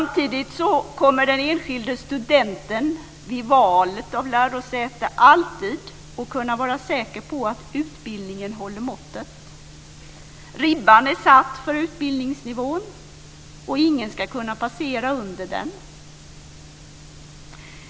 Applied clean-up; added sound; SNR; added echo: none; none; none; none.